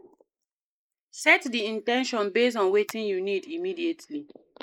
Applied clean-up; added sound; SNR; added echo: neural mask model Resemble Enhance denoiser.